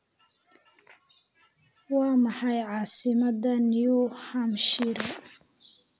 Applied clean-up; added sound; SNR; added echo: none; none; none; none.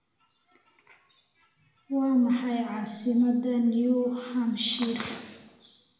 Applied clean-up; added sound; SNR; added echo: none; none; none; reverberation time 1.2 s.